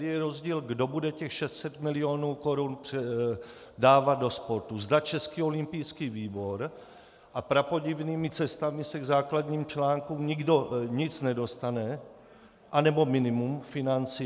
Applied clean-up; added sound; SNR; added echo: none; none; none; none.